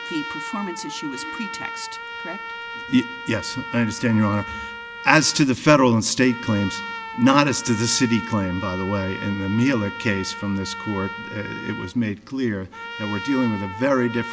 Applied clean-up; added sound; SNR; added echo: none; Trumpet; 11 dB; none.